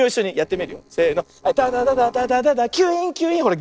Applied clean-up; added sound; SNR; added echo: neural separator model SepFormer DNS4.